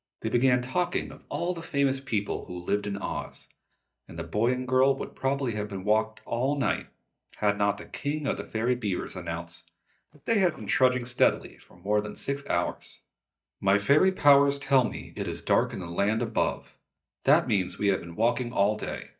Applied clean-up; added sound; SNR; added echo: neural mask model DeepFilterNet 3.